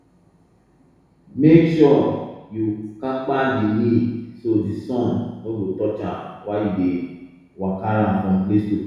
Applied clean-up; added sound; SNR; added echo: none; none; none; reverberation time 1.1 s.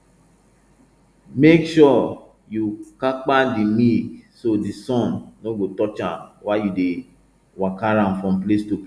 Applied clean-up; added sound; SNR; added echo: none; none; none; none.